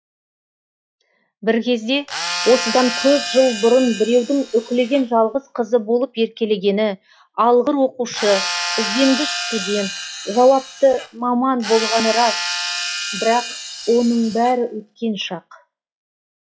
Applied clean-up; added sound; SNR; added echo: classical method log-MMSE.